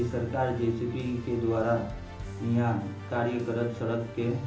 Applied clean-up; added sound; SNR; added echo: none; Musical instrument; 11 dB; reverberation time 1.2 s.